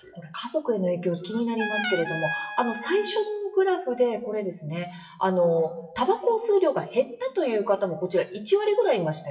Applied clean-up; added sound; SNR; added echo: classical method WPE with log-MMSE.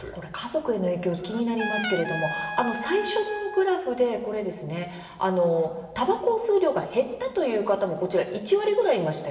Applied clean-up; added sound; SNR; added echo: none; Trumpet; 9 dB; reverberation time 1.3 s.